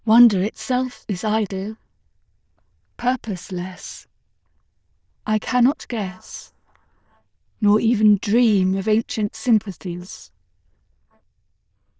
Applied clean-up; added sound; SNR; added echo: neural diffusion model UNIVERSE++.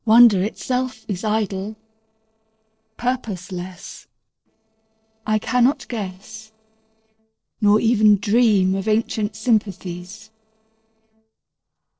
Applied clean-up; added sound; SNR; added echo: neural separator model SepFormer DNS4.